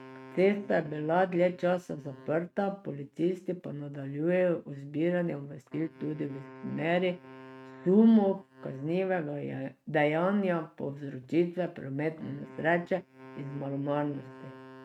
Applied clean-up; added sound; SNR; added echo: neural mask model RNNoise.